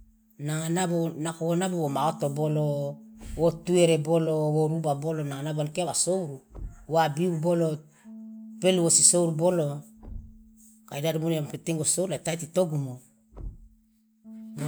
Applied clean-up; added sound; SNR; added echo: none; Thump, thud + Bass guitar; 20 dB; none.